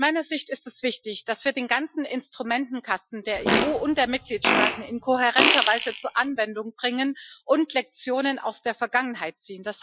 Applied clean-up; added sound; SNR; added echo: classical method Wiener filter.